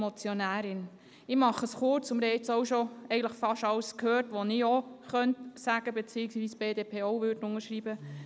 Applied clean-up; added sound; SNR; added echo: none; none; none; none.